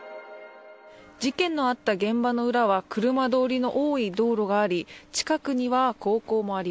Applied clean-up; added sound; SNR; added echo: none; none; none; none.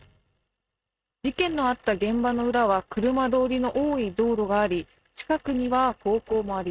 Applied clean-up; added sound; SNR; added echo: neural mask model RNNoise.